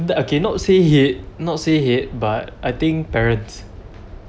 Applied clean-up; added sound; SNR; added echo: none; none; none; none.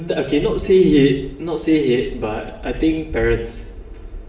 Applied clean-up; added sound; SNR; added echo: none; none; none; reverberation time 0.8 s.